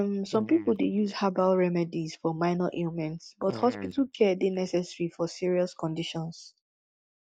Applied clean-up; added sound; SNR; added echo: neural mask model Resemble Enhance denoiser.